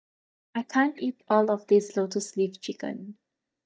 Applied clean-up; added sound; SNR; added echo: neural mask model DeepFilterNet 3.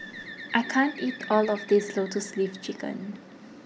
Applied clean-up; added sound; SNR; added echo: none; Bird; 15 dB; none.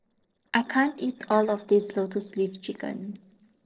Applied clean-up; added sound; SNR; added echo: neural separator model SepFormer DNS4.